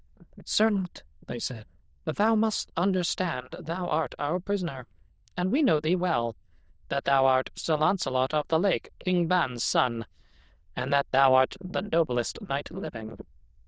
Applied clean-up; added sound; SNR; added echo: neural diffusion model UNIVERSE++.